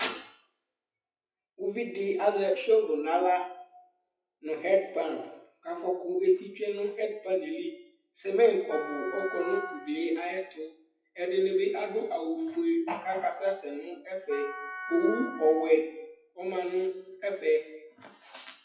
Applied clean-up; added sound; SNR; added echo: classical method WPE with log-MMSE.